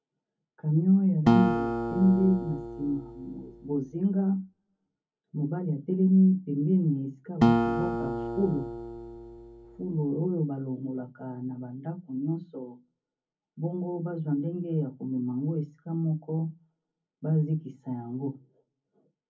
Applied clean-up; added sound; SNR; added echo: none; Acoustic guitar; 1 dB; reverberation time 0.3 s.